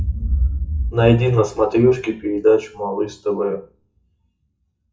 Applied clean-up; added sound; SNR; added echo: classical method WPE with log-MMSE.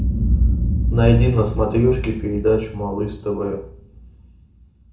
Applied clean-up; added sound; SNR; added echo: none; Boom; 1 dB; reverberation time 0.7 s.